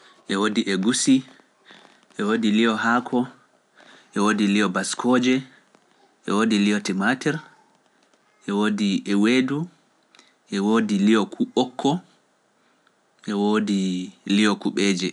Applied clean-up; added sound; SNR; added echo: none; none; none; none.